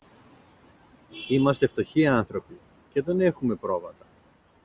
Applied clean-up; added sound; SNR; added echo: none; none; none; none.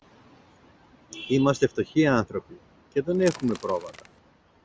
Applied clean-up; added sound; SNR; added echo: none; Crackle / Crushing / Wood; 17 dB; none.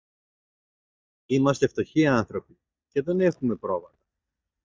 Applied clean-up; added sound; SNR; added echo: neural mask model DeepFilterNet 3.